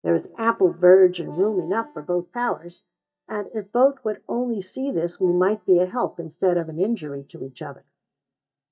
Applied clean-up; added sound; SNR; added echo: neural mask model DeepFilterNet 3.